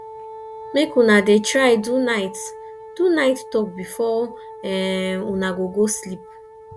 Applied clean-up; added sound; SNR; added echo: none; Wind instrument, woodwind instrument; 16 dB; none.